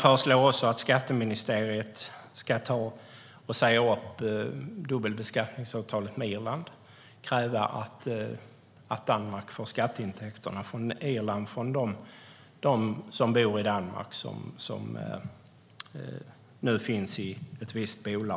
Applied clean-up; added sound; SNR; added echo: none; none; none; none.